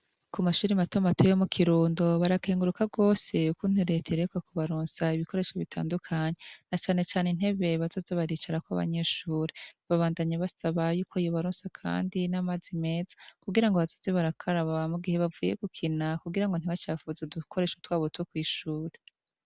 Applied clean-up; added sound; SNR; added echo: none; none; none; none.